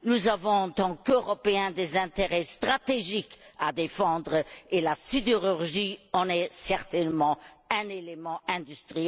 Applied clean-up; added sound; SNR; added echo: none; none; none; none.